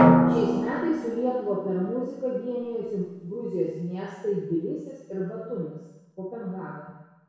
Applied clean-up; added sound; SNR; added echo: none; Drum; -2 dB; reverberation time 1.1 s.